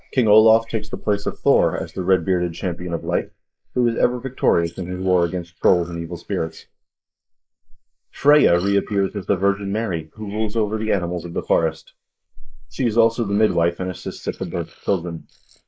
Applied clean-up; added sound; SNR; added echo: neural mask model Resemble Enhance denoiser.